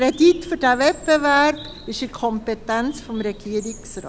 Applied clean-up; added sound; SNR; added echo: none; Bird; 19 dB; none.